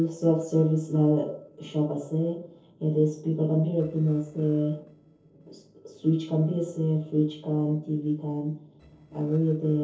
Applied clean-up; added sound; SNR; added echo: neural separator model SepFormer DNS4.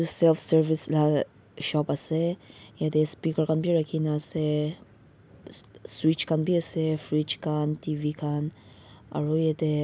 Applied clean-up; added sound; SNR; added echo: none; none; none; none.